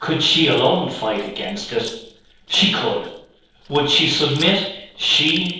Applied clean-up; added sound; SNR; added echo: neural separator model SepFormer DNS4.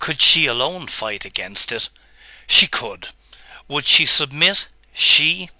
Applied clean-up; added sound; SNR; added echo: none; none; none; none.